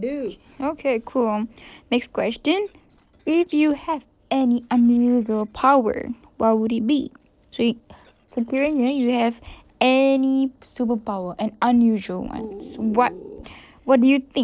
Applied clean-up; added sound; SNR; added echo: neural separator model SepFormer DNS4.